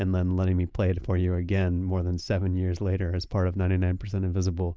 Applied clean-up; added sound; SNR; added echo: neural mask model Resemble Enhance denoiser.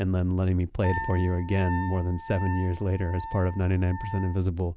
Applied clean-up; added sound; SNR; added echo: none; Wind instrument, woodwind instrument; 13 dB; none.